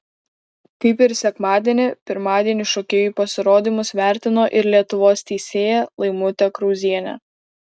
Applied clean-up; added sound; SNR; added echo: none; none; none; none.